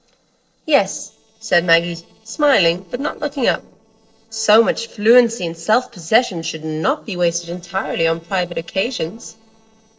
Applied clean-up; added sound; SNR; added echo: neural separator model SepFormer DNS4.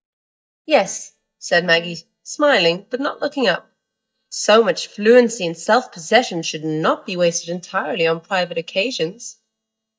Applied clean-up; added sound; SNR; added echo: neural mask model DeepFilterNet 3.